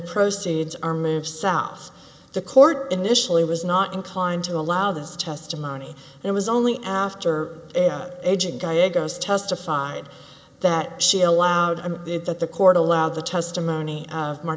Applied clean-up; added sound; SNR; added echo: none; none; none; none.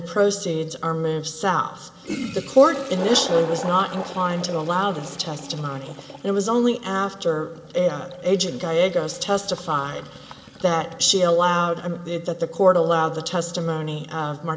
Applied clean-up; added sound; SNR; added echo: none; Toilet flush; 15 dB; reverberation time 0.4 s.